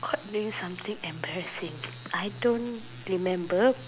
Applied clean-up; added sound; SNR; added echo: none; none; none; none.